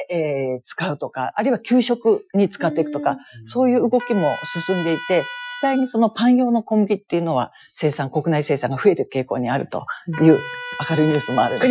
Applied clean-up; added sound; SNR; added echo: classical method Wiener filter.